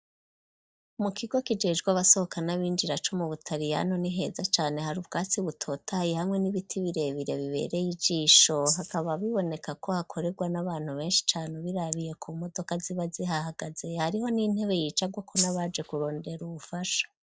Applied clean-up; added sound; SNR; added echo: neural mask model DeepFilterNet 3.